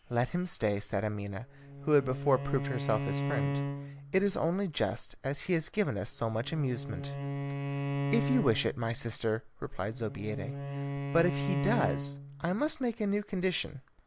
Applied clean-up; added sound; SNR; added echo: none; Bowed string instrument; 4 dB; none.